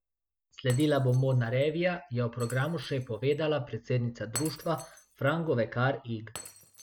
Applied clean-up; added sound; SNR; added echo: none; Shatter; 19 dB; none.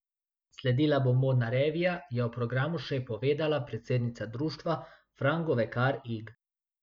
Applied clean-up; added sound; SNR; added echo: none; none; none; none.